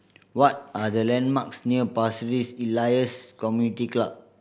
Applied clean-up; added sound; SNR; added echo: none; none; none; none.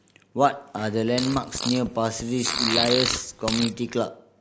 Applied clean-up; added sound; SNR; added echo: none; Fart; 4 dB; none.